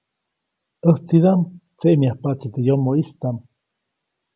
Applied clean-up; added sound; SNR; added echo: none; none; none; none.